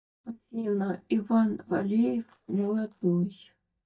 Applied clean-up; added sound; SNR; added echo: neural mask model DeepFilterNet 3.